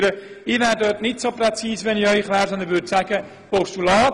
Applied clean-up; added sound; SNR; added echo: none; none; none; none.